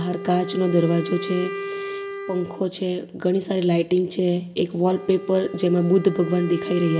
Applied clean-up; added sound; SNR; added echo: none; Wind instrument, woodwind instrument; 11 dB; reverberation time 1.1 s.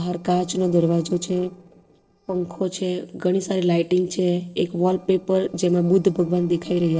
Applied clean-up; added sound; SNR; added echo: neural separator model SepFormer DNS4.